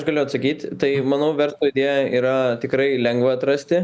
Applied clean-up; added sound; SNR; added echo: none; none; none; none.